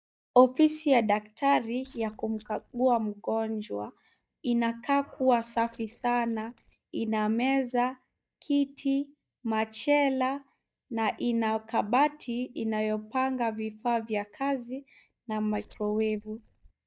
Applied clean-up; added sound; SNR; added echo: neural mask model DeepFilterNet 3.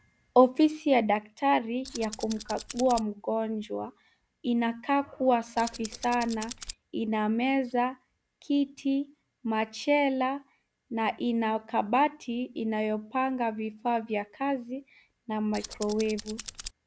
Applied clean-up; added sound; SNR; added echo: none; Tools; 13 dB; none.